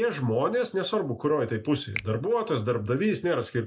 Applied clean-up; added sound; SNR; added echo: none; Finger snapping; 16 dB; reverberation time 0.2 s.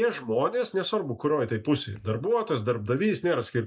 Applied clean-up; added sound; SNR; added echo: neural mask model DeepFilterNet 3.